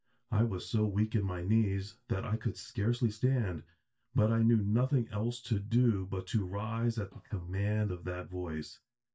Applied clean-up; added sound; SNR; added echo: neural mask model DeepFilterNet 3.